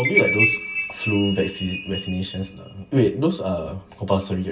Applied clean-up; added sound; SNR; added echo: none; Chime; -1 dB; reverberation time 0.1 s.